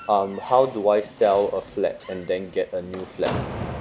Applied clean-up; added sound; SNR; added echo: none; Slam; 12 dB; none.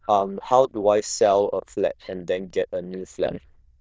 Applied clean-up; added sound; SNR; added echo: neural diffusion model UNIVERSE++.